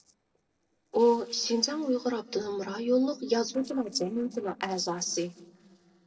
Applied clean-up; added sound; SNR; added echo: neural separator model SepFormer DNS4.